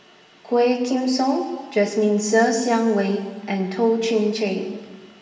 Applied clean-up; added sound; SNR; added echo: none; none; none; reverberation time 1.4 s.